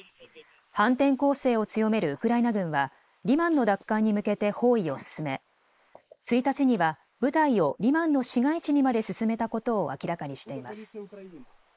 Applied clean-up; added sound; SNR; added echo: neural mask model Resemble Enhance denoiser.